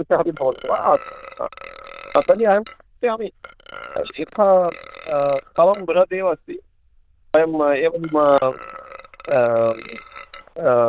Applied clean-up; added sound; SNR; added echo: neural diffusion model UNIVERSE++.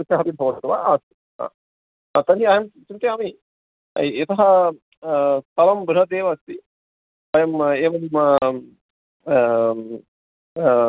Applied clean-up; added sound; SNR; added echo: none; none; none; none.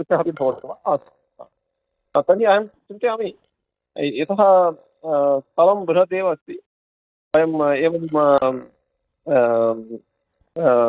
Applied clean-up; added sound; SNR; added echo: neural mask model DeepFilterNet 3.